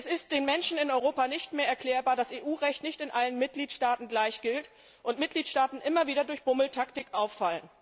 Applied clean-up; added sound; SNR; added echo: none; none; none; none.